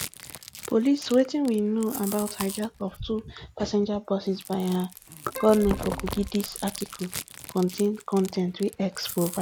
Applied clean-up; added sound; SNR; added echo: none; Keyboard (musical) + Chewing, mastication; 12 dB; none.